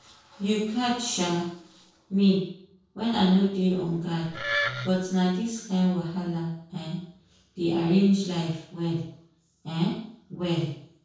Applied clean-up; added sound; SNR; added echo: neural separator model SepFormer DNS4.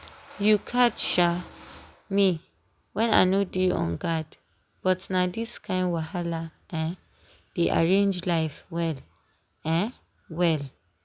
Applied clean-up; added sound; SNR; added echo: none; none; none; none.